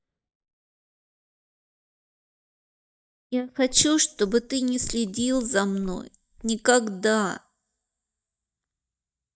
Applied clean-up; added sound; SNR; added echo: neural mask model DeepFilterNet 3.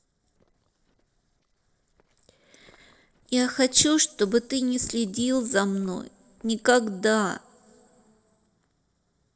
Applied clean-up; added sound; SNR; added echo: neural separator model SepFormer DNS4.